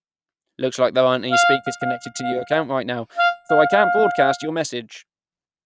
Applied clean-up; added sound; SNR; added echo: neural mask model RNNoise.